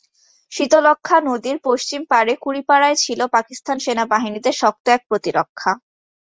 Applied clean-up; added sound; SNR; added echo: none; none; none; none.